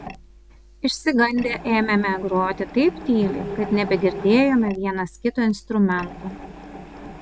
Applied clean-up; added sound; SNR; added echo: none; Mechanisms; 14 dB; none.